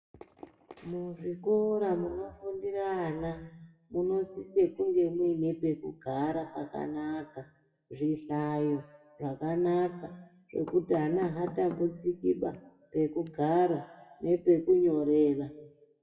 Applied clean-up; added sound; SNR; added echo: classical method WPE with log-MMSE.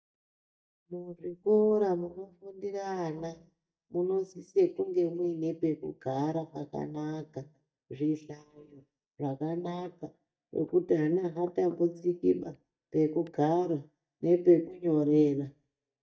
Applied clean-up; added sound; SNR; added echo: neural mask model DeepFilterNet 3.